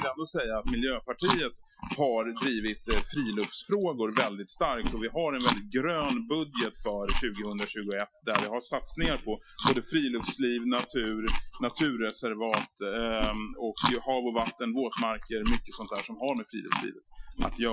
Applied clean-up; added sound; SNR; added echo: classical method Wiener filter.